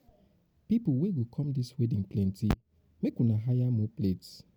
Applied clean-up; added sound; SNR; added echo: none; none; none; none.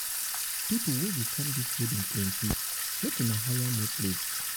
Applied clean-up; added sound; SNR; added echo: none; Sink (filling or washing) / Water tap, faucet; -1 dB; none.